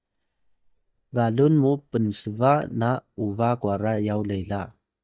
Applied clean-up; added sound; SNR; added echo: neural mask model DeepFilterNet 3.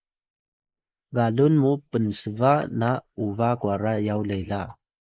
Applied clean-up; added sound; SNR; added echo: neural mask model Resemble Enhance denoiser.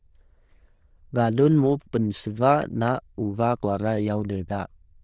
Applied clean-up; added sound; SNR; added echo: neural diffusion model UNIVERSE++.